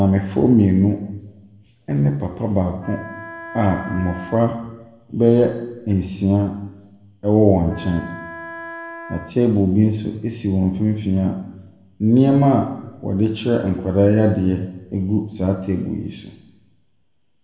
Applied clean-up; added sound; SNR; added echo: none; Wind instrument, woodwind instrument; 15 dB; reverberation time 1.0 s.